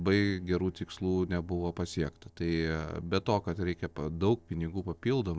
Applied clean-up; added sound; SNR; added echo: neural separator model SepFormer DNS4.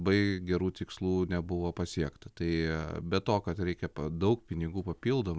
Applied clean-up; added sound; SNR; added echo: none; none; none; none.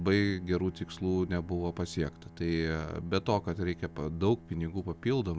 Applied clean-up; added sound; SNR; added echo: none; Bowed string instrument; 19 dB; none.